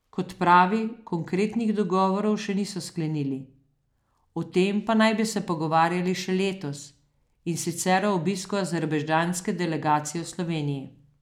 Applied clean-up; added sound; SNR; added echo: none; none; none; none.